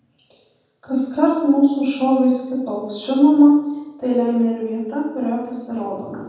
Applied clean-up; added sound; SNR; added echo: none; none; none; reverberation time 1.2 s.